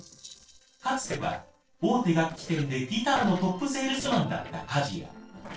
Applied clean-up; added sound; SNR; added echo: neural separator model SepFormer DNS4.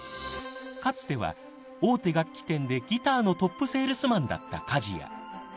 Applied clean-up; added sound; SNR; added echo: none; none; none; none.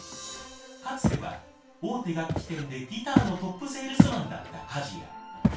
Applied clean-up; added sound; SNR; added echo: none; Walk, footsteps; -5 dB; reverberation time 0.3 s.